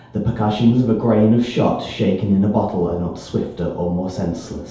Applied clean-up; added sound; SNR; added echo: none; none; none; reverberation time 0.8 s.